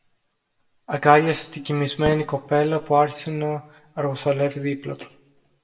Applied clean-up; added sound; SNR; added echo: none; Fireworks; 16 dB; reverberation time 0.5 s.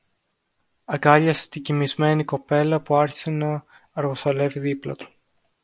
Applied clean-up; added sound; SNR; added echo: none; none; none; none.